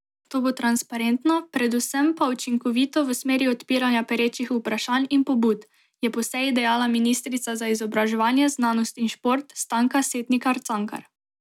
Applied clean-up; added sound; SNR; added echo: none; none; none; none.